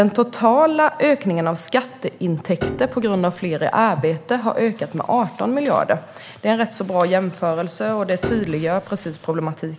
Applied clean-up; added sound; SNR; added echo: none; Piano; 12 dB; none.